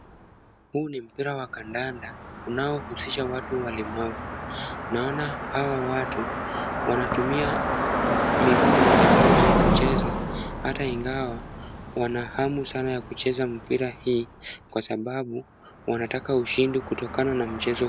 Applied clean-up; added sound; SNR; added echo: none; Car passing by; -2 dB; none.